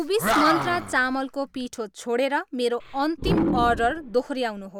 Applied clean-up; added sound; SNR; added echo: none; Animal; 4 dB; none.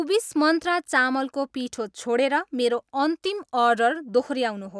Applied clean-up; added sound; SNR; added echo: none; none; none; none.